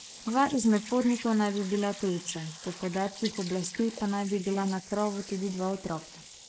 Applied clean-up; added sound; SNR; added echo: neural mask model Resemble Enhance denoiser.